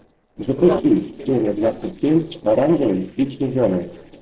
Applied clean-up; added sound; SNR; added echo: neural separator model SepFormer DNS4.